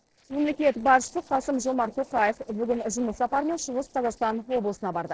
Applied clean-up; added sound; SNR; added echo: neural separator model SepFormer DNS4.